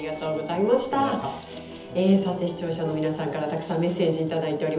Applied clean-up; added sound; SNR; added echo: none; Bell; 14 dB; reverberation time 0.7 s.